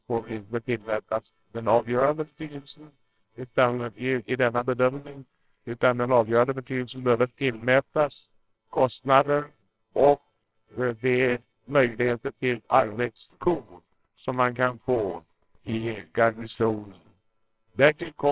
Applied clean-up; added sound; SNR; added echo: neural separator model SepFormer WHAMR!.